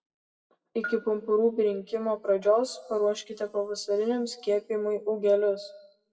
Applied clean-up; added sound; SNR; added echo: classical method WPE with log-MMSE.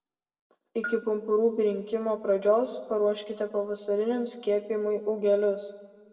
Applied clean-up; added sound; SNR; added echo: none; Bell; 17 dB; reverberation time 1.3 s.